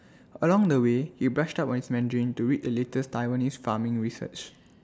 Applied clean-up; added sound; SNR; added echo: none; none; none; none.